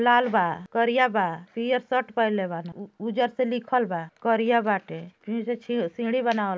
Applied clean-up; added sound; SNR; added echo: none; none; none; none.